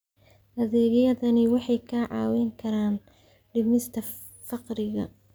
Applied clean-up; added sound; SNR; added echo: none; none; none; none.